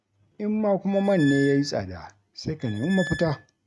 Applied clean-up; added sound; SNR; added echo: neural mask model RNNoise.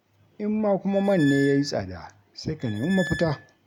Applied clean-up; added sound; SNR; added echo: none; Squeak; 12 dB; none.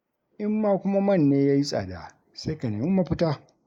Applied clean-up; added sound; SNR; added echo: neural mask model Resemble Enhance denoiser.